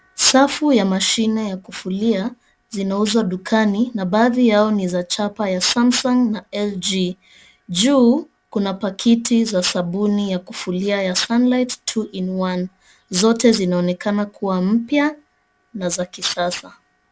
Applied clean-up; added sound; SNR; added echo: none; none; none; none.